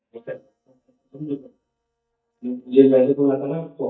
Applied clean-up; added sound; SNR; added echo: neural mask model DeepFilterNet 3.